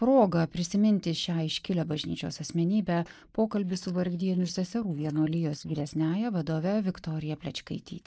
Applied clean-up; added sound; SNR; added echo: neural mask model Resemble Enhance denoiser.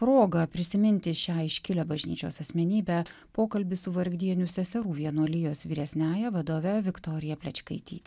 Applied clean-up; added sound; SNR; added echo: none; none; none; none.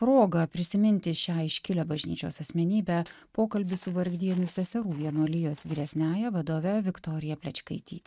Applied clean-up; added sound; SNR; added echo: neural mask model RNNoise.